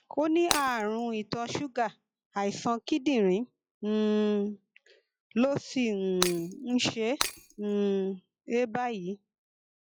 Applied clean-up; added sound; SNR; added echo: classical method log-MMSE.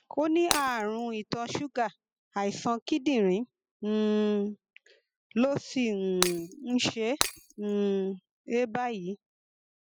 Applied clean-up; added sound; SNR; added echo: classical method spectral subtraction.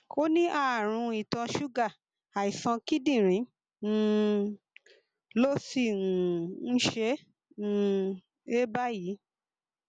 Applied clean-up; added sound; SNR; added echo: none; none; none; none.